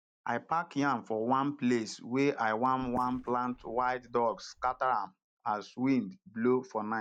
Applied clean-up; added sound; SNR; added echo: neural mask model DeepFilterNet 3.